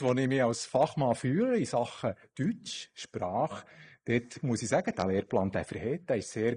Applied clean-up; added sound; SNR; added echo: neural mask model Resemble Enhance denoiser.